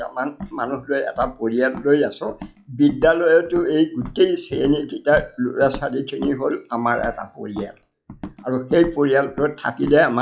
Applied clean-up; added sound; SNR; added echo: classical method log-MMSE.